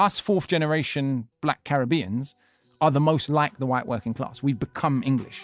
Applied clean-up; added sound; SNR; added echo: none; none; none; none.